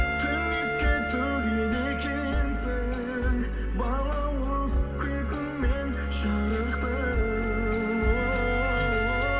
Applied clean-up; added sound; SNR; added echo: none; Wind instrument, woodwind instrument; 7 dB; reverberation time 1.1 s.